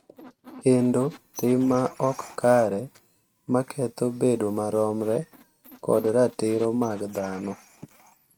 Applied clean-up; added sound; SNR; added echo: neural mask model RNNoise.